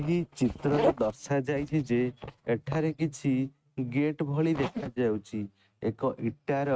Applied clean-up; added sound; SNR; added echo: neural mask model RNNoise.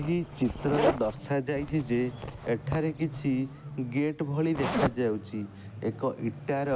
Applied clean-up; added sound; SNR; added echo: none; Zipper (clothing); 6 dB; none.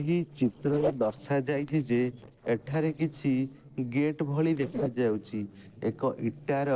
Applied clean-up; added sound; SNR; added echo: neural separator model SepFormer DNS4.